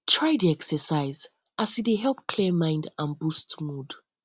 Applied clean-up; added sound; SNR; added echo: none; none; none; none.